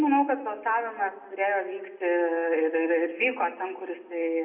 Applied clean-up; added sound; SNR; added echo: none; none; none; reverberation time 1.0 s.